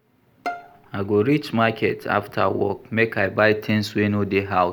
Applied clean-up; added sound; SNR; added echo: none; Bowed string instrument; 17 dB; none.